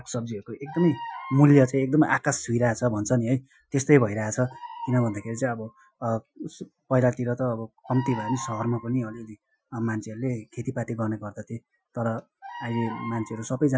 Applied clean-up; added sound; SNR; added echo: classical method Wiener filter.